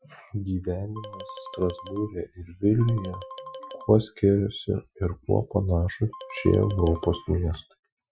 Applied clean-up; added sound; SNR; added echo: classical method Wiener filter.